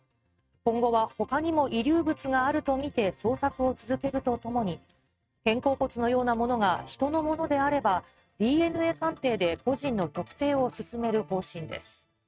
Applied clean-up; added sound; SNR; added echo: neural mask model RNNoise.